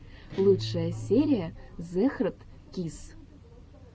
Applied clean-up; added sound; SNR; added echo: none; Guitar; 10 dB; none.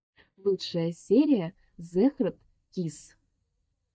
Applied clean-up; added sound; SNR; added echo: neural mask model DeepFilterNet 3.